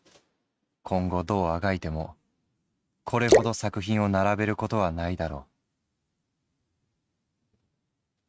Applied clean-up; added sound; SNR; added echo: neural mask model RNNoise.